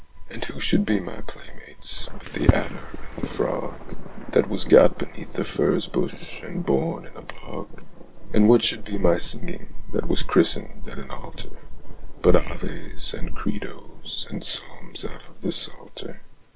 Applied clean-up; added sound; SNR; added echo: neural separator model SepFormer WHAM!.